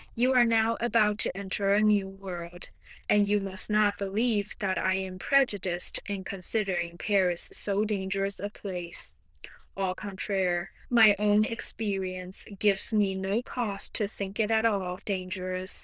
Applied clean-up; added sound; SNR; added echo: neural diffusion model UNIVERSE++.